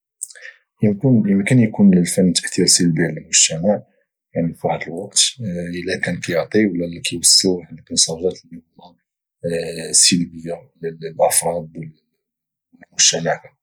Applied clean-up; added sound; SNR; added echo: none; none; none; none.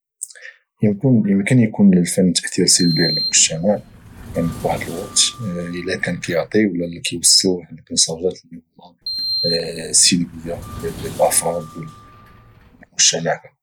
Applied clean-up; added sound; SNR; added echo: none; Sliding door; 10 dB; none.